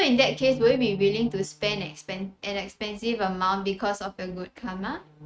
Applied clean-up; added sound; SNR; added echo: neural mask model RNNoise.